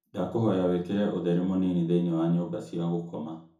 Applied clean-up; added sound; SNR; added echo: none; none; none; reverberation time 0.6 s.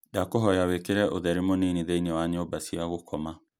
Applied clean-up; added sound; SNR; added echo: none; none; none; none.